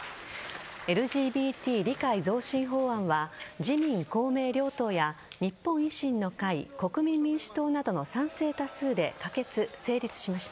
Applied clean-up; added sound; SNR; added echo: none; none; none; none.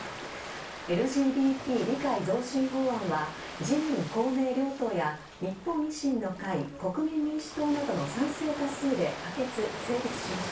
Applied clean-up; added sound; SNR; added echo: none; Ocean; 11 dB; reverberation time 0.3 s.